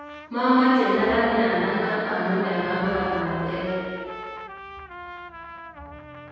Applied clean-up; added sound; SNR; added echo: none; Trumpet; 13 dB; reverberation time 2.1 s.